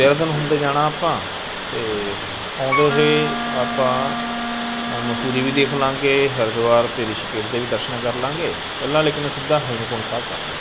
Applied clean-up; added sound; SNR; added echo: none; Water + Wind instrument, woodwind instrument; 5 dB; none.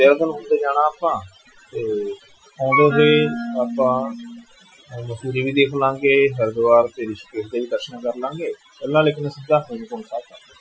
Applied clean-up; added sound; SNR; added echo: classical method Wiener filter.